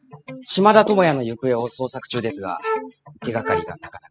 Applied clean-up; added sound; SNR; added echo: classical method spectral subtraction.